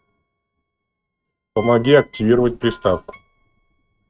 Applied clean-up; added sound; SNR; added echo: neural mask model RNNoise.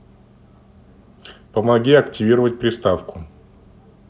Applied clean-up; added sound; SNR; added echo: none; none; none; none.